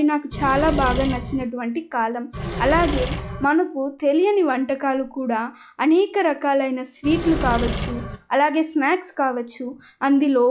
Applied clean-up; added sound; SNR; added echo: classical method log-MMSE.